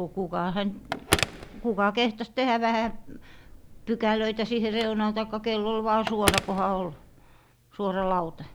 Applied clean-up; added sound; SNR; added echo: none; Telephone; 8 dB; none.